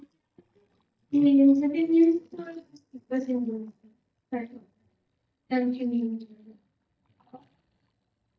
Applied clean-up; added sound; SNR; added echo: neural mask model DeepFilterNet 3.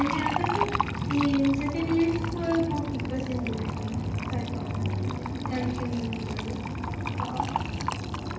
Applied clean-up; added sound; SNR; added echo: none; Fill (with liquid); 7 dB; reverberation time 0.9 s.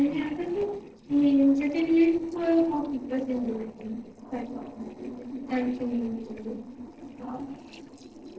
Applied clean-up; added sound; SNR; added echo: neural separator model SepFormer DNS4.